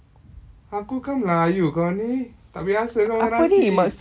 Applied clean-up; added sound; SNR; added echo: none; none; none; none.